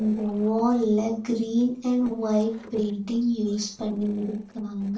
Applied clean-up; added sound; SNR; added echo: neural separator model SepFormer DNS4.